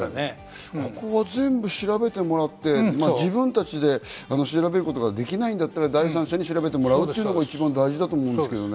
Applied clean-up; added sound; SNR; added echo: none; none; none; none.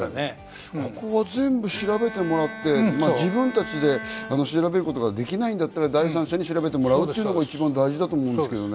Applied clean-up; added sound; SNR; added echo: none; Bowed string instrument; 13 dB; none.